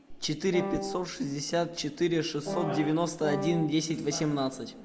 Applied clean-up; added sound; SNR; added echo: none; Wind instrument, woodwind instrument; 6 dB; none.